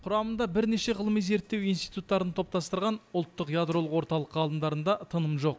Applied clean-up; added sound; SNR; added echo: none; none; none; none.